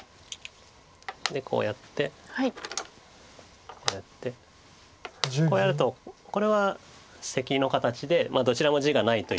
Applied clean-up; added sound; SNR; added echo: none; none; none; none.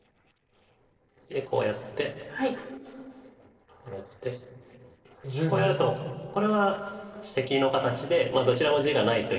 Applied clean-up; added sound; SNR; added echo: neural separator model SepFormer DNS4.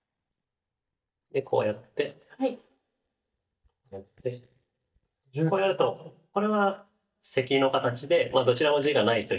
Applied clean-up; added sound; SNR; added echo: neural mask model DeepFilterNet 3.